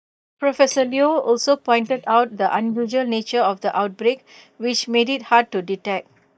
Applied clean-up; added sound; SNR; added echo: neural mask model DeepFilterNet 3.